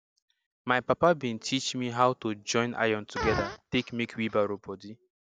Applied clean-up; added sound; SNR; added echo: none; Fart; 9 dB; none.